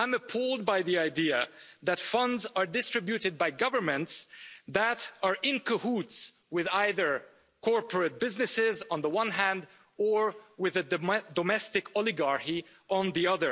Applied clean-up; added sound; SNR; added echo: none; none; none; none.